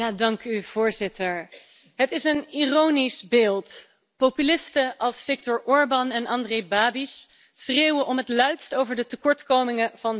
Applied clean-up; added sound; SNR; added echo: none; none; none; none.